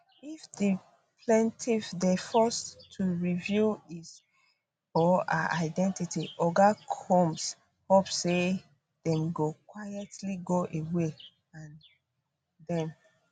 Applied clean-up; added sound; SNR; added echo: none; none; none; none.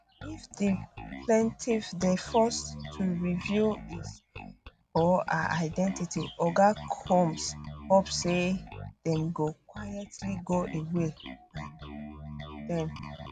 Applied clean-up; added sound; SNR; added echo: none; Bass guitar; 13 dB; none.